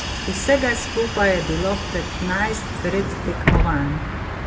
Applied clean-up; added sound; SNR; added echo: none; Bus; 1 dB; reverberation time 0.8 s.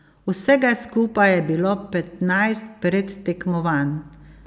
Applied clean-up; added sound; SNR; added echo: none; none; none; none.